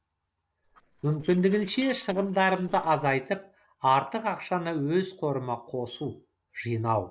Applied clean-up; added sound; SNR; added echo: neural separator model SepFormer DNS4.